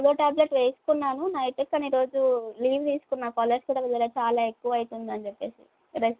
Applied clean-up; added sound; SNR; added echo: none; none; none; none.